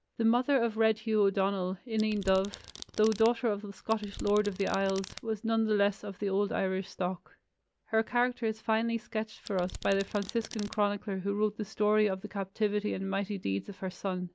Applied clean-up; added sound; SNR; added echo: none; Domestic sounds, home sounds; 15 dB; none.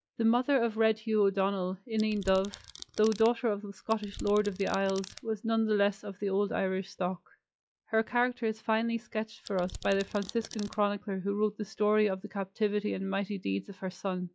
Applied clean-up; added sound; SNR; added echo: classical method log-MMSE.